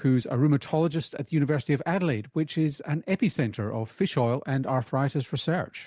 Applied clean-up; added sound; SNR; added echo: none; none; none; none.